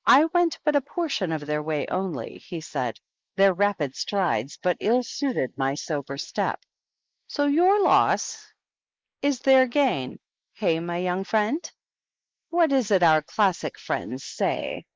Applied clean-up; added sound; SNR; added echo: neural mask model Resemble Enhance denoiser.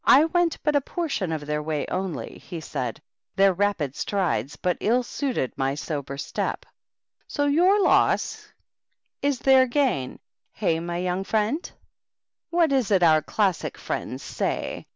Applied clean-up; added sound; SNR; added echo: none; none; none; none.